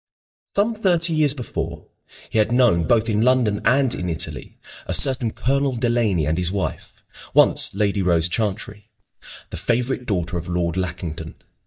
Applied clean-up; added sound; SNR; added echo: neural mask model DeepFilterNet 3.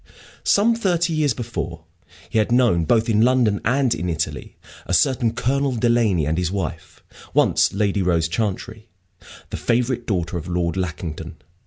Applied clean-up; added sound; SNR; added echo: none; none; none; none.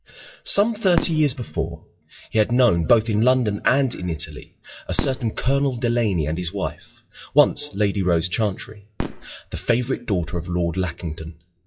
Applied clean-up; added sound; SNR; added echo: classical method WPE with log-MMSE.